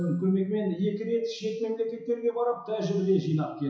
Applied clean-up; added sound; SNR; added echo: classical method WPE with log-MMSE.